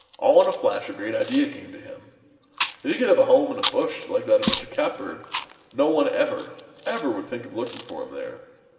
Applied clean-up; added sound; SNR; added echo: none; Chewing, mastication; 9 dB; reverberation time 1.9 s.